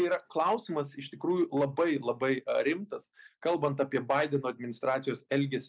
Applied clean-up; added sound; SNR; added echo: none; none; none; none.